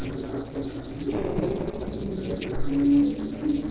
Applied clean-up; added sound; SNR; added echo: neural separator model SepFormer DNS4.